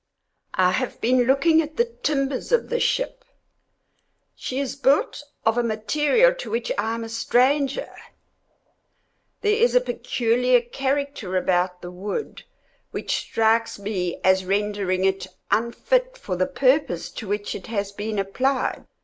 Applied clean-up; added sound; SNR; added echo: none; none; none; none.